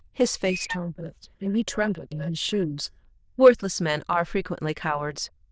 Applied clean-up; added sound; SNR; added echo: neural diffusion model UNIVERSE++.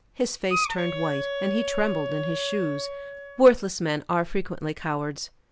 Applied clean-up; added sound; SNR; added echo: none; Wind instrument, woodwind instrument; 5 dB; none.